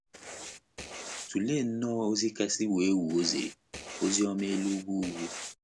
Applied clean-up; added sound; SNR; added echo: none; Writing; 12 dB; none.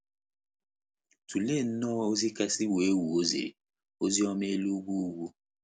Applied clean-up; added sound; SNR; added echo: none; none; none; none.